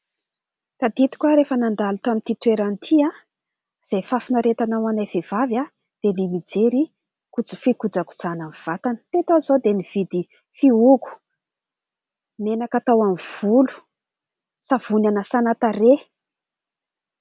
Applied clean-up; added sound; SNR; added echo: none; none; none; none.